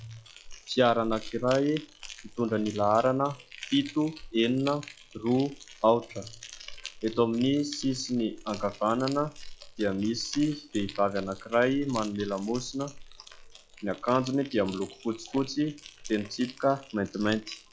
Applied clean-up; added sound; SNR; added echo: classical method log-MMSE.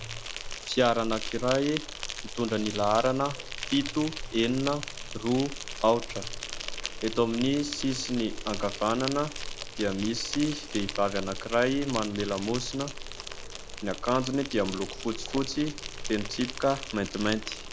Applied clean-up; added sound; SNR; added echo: none; Insect; 7 dB; none.